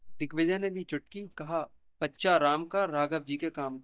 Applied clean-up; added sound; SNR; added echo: neural mask model DeepFilterNet 3.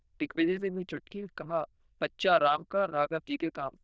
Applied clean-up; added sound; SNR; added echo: neural diffusion model UNIVERSE++.